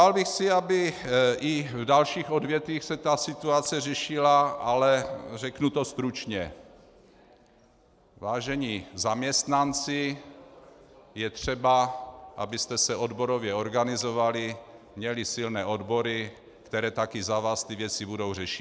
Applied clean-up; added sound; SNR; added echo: none; none; none; none.